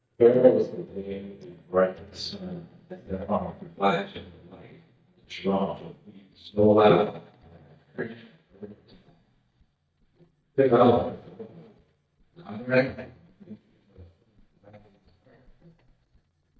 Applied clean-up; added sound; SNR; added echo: neural mask model DeepFilterNet 3.